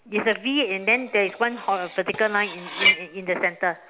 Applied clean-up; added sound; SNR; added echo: none; Cutlery, silverware; 5 dB; none.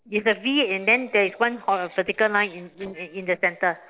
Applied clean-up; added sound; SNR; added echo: neural separator model SepFormer DNS4.